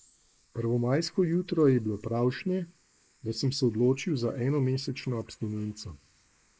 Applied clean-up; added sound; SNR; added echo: neural mask model Resemble Enhance denoiser.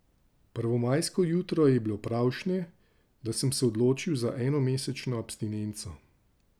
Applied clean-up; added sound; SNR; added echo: none; none; none; none.